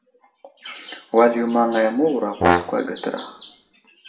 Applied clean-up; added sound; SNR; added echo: none; Brass instrument; 1 dB; reverberation time 0.6 s.